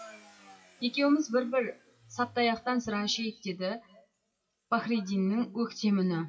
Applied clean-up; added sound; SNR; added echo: classical method WPE with log-MMSE.